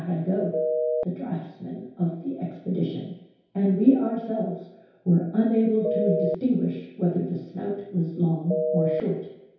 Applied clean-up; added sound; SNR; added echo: none; Telephone; 2 dB; reverberation time 0.8 s.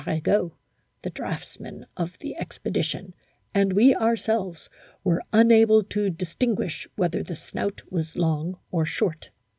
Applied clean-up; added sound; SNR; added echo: none; none; none; none.